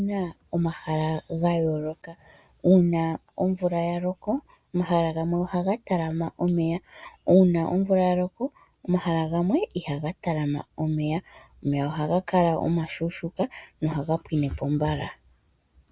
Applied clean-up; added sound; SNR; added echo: none; none; none; none.